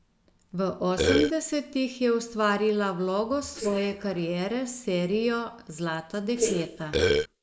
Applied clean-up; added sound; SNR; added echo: neural mask model Resemble Enhance denoiser.